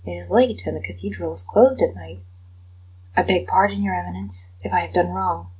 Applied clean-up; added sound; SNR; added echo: none; none; none; none.